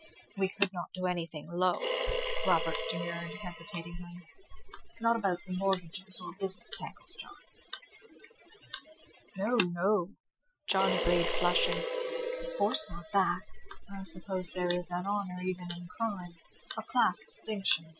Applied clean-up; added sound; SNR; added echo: classical method Wiener filter.